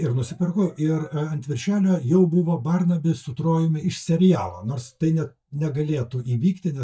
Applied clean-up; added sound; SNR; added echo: neural mask model DeepFilterNet 3.